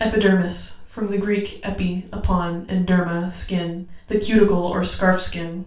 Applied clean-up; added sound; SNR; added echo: none; none; none; reverberation time 0.3 s.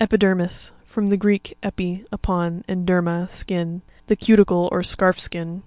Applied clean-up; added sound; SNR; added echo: none; none; none; none.